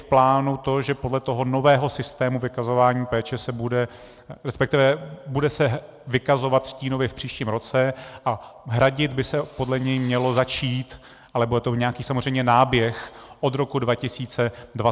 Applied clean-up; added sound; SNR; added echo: none; Drill; 19 dB; none.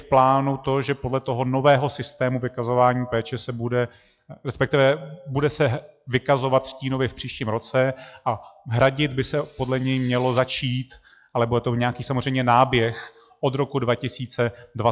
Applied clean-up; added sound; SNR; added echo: classical method log-MMSE.